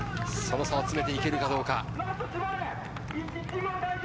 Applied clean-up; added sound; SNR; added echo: none; none; none; none.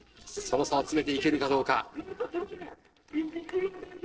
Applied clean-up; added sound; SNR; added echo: neural separator model SepFormer DNS4.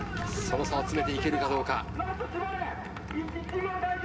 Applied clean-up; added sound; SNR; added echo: none; Slam; 17 dB; reverberation time 0.3 s.